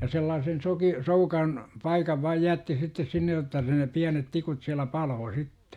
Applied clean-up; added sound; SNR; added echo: none; none; none; none.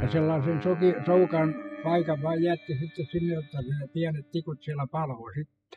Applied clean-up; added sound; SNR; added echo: classical method spectral subtraction.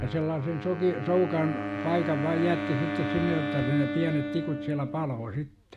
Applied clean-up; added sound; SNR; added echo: none; Wind instrument, woodwind instrument + Wind instrument, woodwind instrument; 4 dB; none.